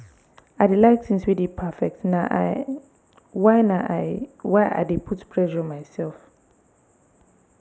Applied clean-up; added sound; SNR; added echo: none; none; none; none.